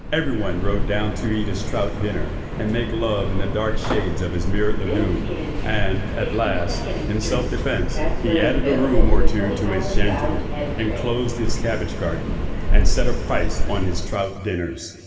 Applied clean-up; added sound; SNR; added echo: none; Subway, metro, underground; -4 dB; reverberation time 2.1 s.